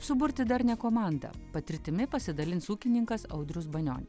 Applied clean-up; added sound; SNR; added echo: none; none; none; none.